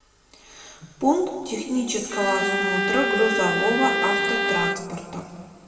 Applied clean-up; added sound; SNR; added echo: none; Bowed string instrument; -1 dB; reverberation time 2.1 s.